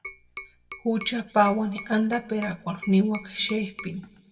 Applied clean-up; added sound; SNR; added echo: none; Tap; 15 dB; reverberation time 0.8 s.